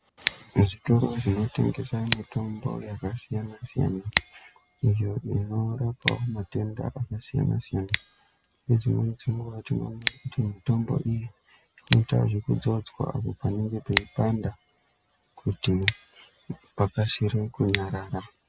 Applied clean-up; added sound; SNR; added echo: none; Scissors; 10 dB; none.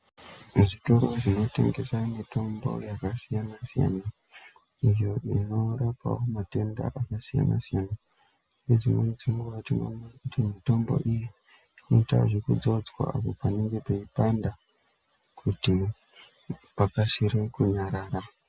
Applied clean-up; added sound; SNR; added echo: none; none; none; none.